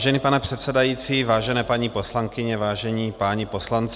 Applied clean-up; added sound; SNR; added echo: none; none; none; none.